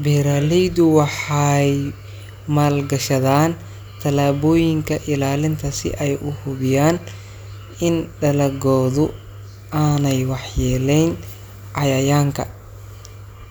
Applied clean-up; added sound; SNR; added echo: none; none; none; none.